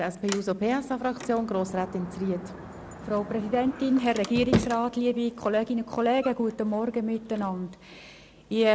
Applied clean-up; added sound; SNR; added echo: none; Sliding door; 10 dB; none.